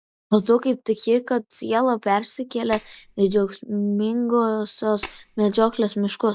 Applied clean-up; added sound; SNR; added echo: none; Tap; 17 dB; none.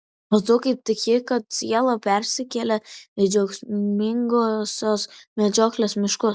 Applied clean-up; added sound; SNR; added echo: none; none; none; none.